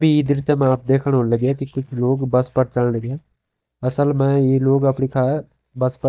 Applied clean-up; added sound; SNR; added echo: neural mask model DeepFilterNet 3.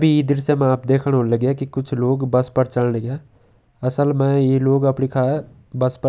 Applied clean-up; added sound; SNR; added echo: none; none; none; none.